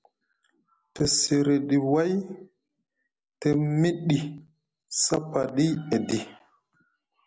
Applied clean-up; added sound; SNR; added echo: none; none; none; none.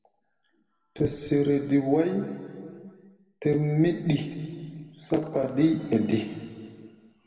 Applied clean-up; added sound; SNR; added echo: none; none; none; reverberation time 2.1 s.